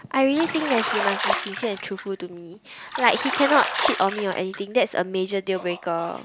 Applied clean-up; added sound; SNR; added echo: none; Bathtub (filling or washing); 4 dB; none.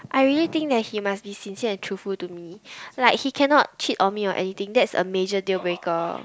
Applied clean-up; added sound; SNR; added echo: none; none; none; none.